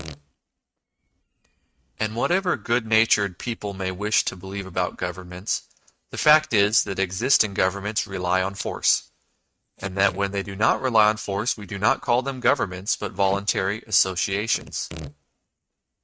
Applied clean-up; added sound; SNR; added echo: neural mask model RNNoise.